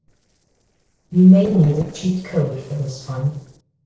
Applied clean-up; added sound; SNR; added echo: neural separator model SepFormer DNS4.